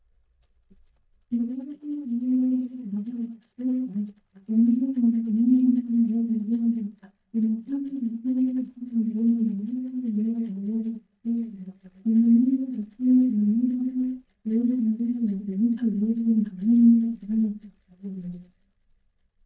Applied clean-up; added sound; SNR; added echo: neural mask model DeepFilterNet 3.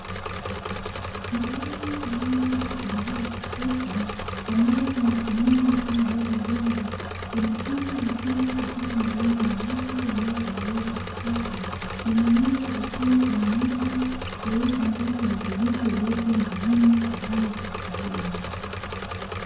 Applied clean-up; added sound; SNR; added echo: none; Engine / Mechanisms; 6 dB; reverberation time 0.9 s.